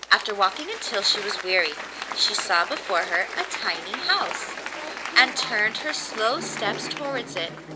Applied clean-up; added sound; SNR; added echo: none; Applause / Crowd; 8 dB; none.